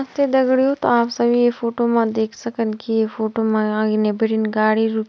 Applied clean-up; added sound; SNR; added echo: none; none; none; none.